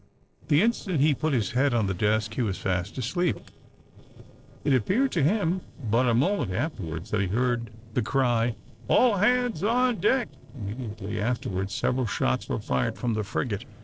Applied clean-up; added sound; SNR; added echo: neural separator model SepFormer DNS4.